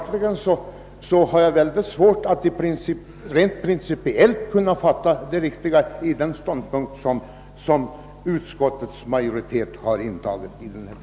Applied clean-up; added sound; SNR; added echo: none; none; none; none.